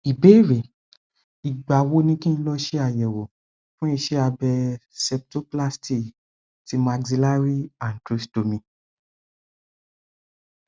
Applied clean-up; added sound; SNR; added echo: none; none; none; none.